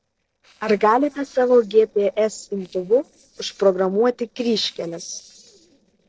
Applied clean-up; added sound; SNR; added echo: neural separator model SepFormer DNS4.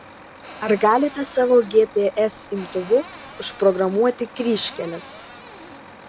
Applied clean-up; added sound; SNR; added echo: none; Truck + Cupboard open or close; 18 dB; none.